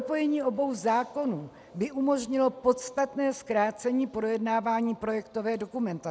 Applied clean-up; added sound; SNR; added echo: none; none; none; none.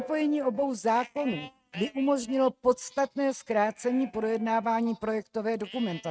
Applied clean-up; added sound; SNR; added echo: neural mask model RNNoise.